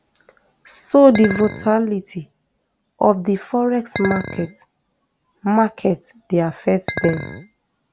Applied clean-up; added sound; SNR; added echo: none; Chink, clink; 10 dB; none.